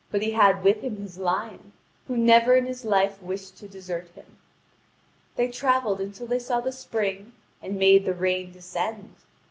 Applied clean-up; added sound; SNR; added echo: none; none; none; none.